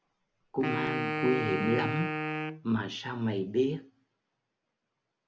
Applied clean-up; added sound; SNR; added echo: none; Wind instrument, woodwind instrument; 1 dB; none.